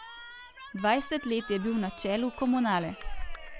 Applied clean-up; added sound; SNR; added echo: none; Cheering; 16 dB; none.